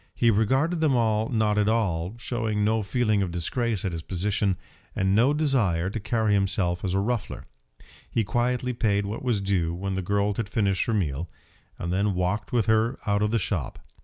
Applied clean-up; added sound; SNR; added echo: none; none; none; none.